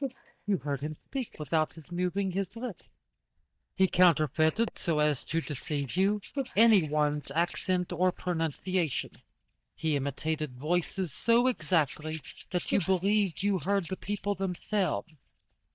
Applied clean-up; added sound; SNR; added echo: neural mask model DeepFilterNet 3.